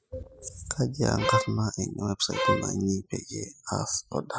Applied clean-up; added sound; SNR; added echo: classical method spectral subtraction.